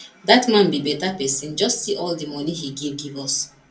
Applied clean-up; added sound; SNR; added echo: none; none; none; reverberation time 0.2 s.